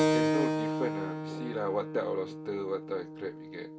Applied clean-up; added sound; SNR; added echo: none; Keyboard (musical); -3 dB; reverberation time 0.2 s.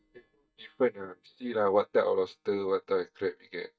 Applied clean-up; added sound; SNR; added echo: neural mask model DeepFilterNet 3.